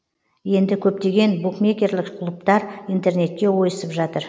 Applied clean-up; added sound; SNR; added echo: none; none; none; none.